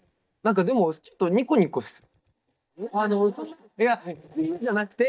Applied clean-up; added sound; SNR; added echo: neural mask model DeepFilterNet 3.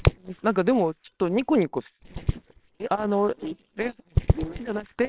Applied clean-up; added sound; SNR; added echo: neural separator model SepFormer WHAMR!.